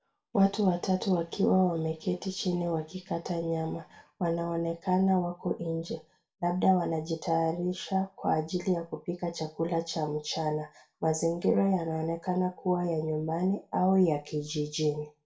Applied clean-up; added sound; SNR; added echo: none; none; none; reverberation time 0.3 s.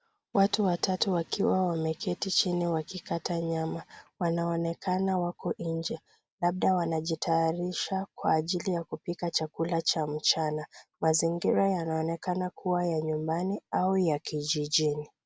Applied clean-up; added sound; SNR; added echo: none; none; none; none.